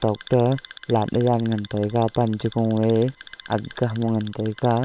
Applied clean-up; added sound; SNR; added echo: neural separator model SepFormer WHAM!.